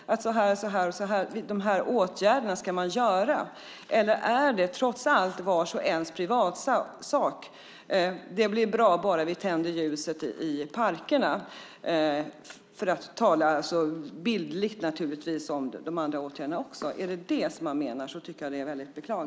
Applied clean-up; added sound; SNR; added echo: none; none; none; none.